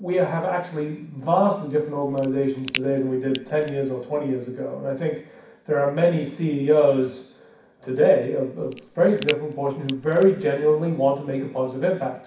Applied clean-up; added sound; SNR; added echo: none; Crack; 14 dB; reverberation time 0.6 s.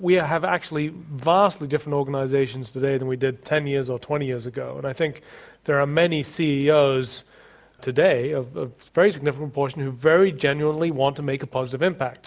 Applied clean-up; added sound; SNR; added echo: none; none; none; none.